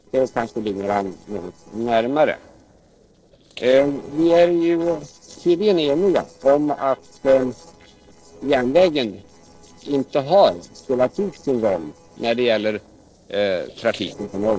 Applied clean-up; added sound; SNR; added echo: neural separator model SepFormer DNS4.